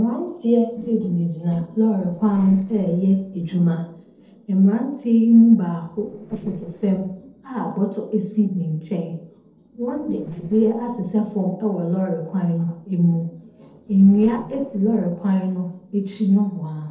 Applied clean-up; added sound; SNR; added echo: neural separator model SepFormer DNS4.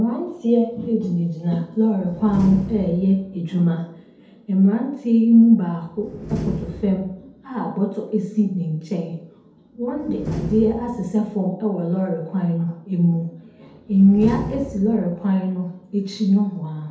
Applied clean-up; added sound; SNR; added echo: none; Slam; 15 dB; reverberation time 2.1 s.